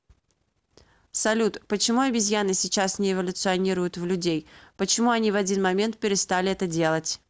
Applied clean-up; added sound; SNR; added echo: none; none; none; none.